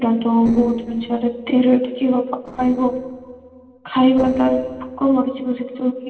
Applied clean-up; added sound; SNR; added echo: neural separator model SepFormer DNS4.